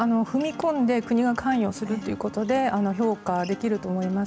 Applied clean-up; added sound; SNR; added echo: none; Acoustic guitar; 17 dB; none.